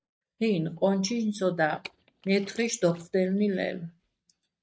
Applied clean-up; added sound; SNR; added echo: neural mask model DeepFilterNet 3.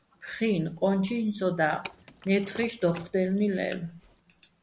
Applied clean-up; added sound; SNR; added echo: none; Liquid; 18 dB; none.